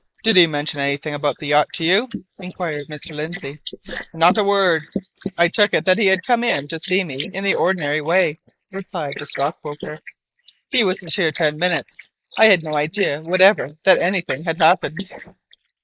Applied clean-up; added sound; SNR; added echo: neural mask model Resemble Enhance denoiser.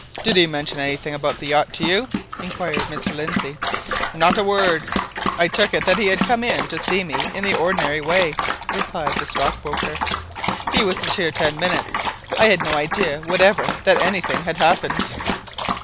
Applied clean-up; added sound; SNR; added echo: none; Dog; 4 dB; none.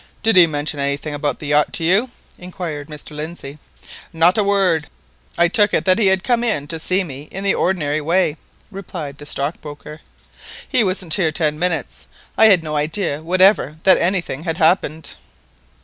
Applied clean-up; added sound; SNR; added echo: none; none; none; none.